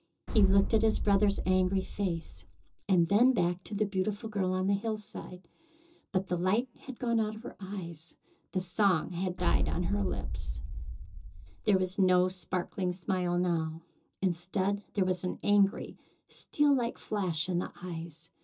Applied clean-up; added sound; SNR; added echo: none; Boom; 0 dB; reverberation time 0.2 s.